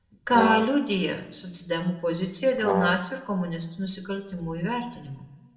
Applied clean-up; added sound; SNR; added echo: none; Brass instrument; 1 dB; reverberation time 0.8 s.